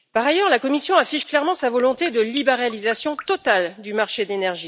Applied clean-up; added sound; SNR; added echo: none; Drip; 19 dB; none.